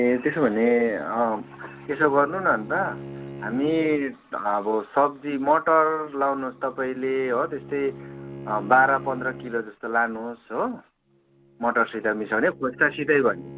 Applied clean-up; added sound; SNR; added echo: none; Bowed string instrument; 18 dB; none.